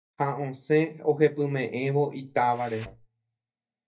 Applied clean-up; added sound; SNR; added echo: neural mask model DeepFilterNet 3.